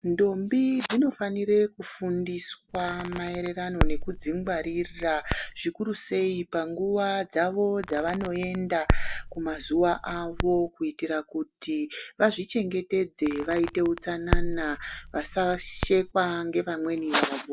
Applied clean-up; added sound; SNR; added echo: none; Crackle; 3 dB; none.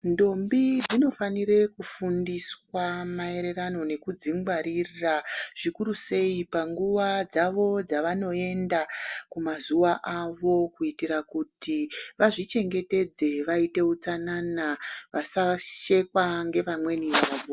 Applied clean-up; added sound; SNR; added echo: none; none; none; none.